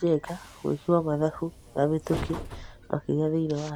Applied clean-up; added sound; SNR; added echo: none; Train; 13 dB; none.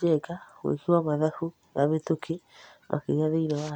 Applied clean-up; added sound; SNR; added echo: none; none; none; none.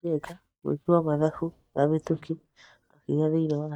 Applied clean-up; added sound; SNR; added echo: neural mask model DeepFilterNet 3.